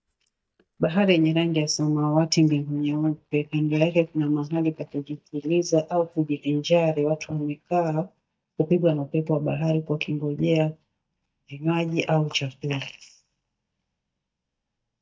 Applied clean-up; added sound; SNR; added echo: neural mask model DeepFilterNet 3.